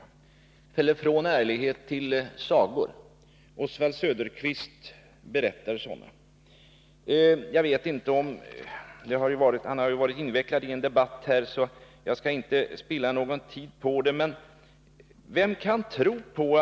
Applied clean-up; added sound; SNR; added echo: none; none; none; none.